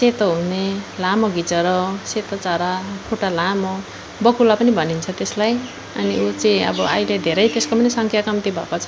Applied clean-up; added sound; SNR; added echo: none; Wind instrument, woodwind instrument; 15 dB; none.